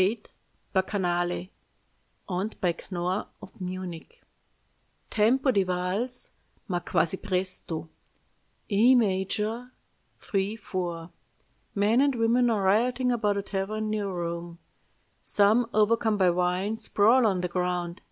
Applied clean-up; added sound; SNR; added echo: none; none; none; none.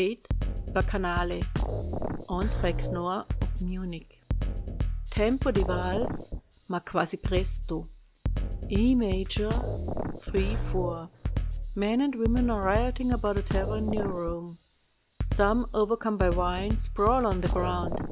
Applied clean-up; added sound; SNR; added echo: none; Drum kit; 1 dB; none.